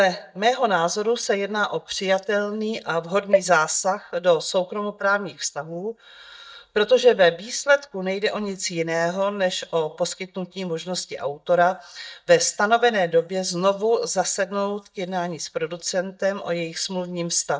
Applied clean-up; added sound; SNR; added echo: neural mask model DeepFilterNet 3.